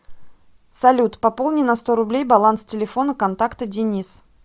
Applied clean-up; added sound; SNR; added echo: none; none; none; none.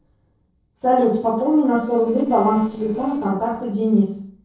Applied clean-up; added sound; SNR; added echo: neural separator model SepFormer DNS4.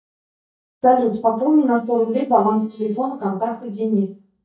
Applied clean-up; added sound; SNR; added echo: neural mask model DeepFilterNet 3.